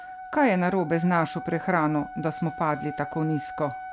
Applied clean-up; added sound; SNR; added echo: none; Wind instrument, woodwind instrument; 12 dB; none.